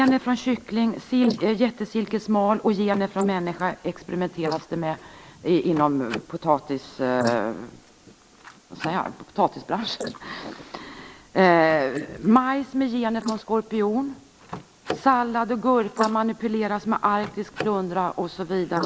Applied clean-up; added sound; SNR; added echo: neural mask model Resemble Enhance denoiser.